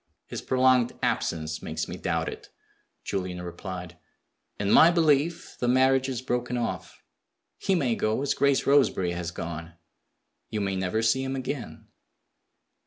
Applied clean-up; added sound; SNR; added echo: none; none; none; none.